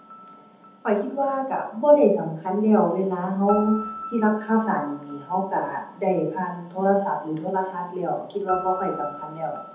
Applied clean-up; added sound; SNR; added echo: none; Piano; 16 dB; reverberation time 0.6 s.